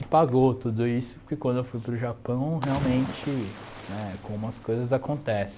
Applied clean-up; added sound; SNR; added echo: none; Cricket / Waves, surf; 14 dB; none.